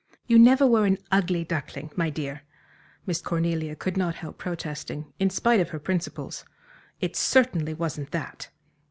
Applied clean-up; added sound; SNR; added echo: none; none; none; none.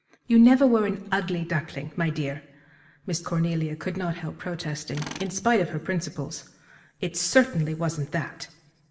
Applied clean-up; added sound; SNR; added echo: none; Tools; 19 dB; reverberation time 0.7 s.